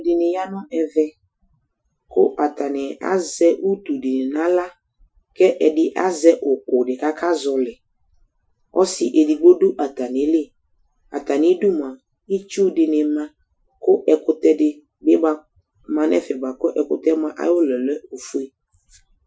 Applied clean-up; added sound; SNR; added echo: classical method Wiener filter.